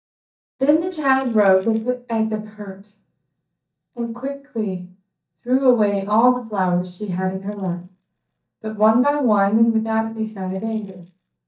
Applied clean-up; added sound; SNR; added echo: neural mask model DeepFilterNet 3.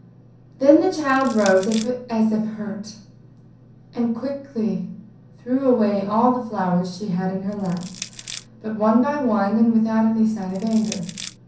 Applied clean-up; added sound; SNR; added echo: none; Crushing; 15 dB; reverberation time 0.6 s.